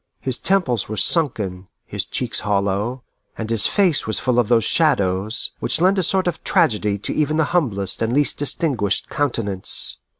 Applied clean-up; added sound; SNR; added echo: none; none; none; none.